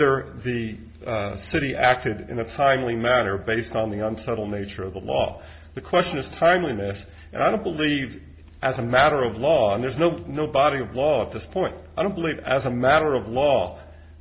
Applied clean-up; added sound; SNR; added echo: none; none; none; none.